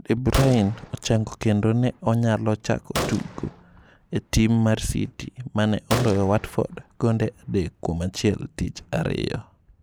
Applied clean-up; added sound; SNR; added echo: none; Gunshot, gunfire; 12 dB; none.